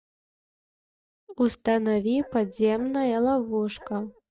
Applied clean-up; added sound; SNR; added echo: neural mask model DeepFilterNet 3.